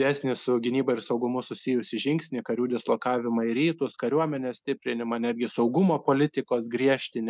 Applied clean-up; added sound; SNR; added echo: none; none; none; none.